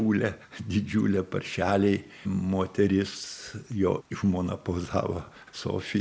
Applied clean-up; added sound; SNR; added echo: none; none; none; none.